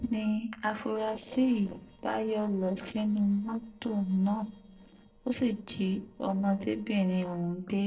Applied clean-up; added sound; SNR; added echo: neural separator model SepFormer DNS4.